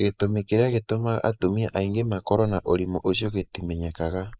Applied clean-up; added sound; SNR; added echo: neural mask model Resemble Enhance denoiser.